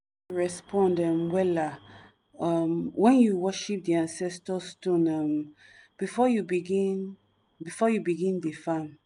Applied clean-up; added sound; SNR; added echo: none; none; none; none.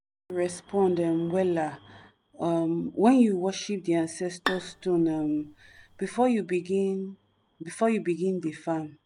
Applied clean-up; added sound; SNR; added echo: none; Bowed string instrument; 11 dB; none.